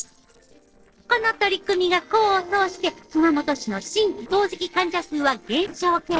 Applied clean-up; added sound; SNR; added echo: neural separator model SepFormer DNS4.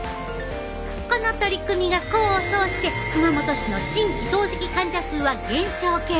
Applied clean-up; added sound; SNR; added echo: none; none; none; none.